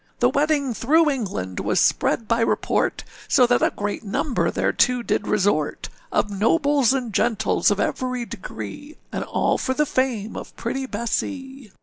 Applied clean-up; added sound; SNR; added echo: none; none; none; none.